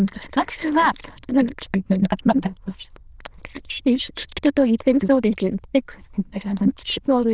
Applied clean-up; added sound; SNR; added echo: neural diffusion model UNIVERSE++.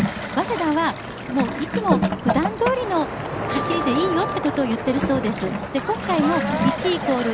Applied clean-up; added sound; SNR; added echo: none; Wind instrument, woodwind instrument + Toilet flush / Gurgling; 5 dB; none.